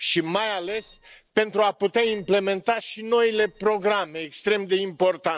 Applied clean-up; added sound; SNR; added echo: neural separator model SepFormer DNS4.